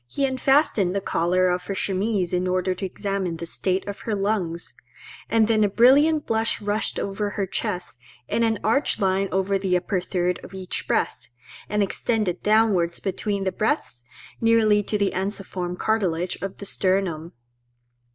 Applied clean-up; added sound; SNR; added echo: none; none; none; none.